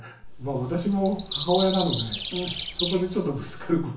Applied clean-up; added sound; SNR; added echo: none; Bird vocalization, bird call, bird song; 3 dB; reverberation time 0.7 s.